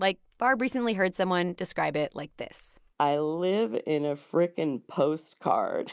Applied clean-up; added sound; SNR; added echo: none; none; none; none.